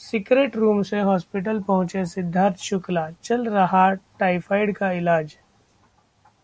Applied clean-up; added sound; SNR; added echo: none; none; none; none.